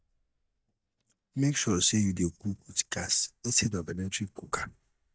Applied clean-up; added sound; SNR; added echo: neural mask model DeepFilterNet 3.